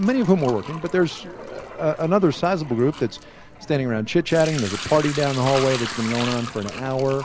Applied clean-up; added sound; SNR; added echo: none; Sink (filling or washing) / Liquid; 12 dB; none.